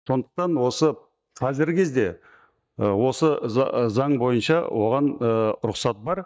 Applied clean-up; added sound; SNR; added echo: neural mask model DeepFilterNet 3.